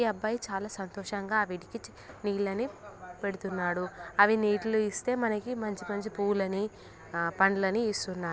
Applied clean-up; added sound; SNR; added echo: none; none; none; none.